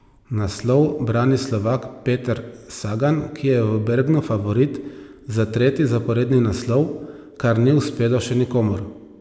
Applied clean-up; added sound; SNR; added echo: none; none; none; none.